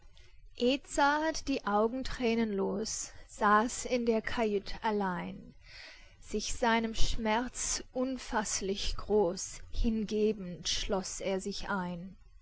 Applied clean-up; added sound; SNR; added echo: none; none; none; none.